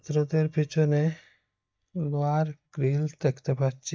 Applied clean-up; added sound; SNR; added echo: neural mask model DeepFilterNet 3.